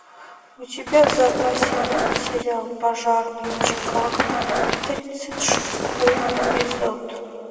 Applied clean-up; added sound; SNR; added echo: none; Run; -1 dB; reverberation time 2.3 s.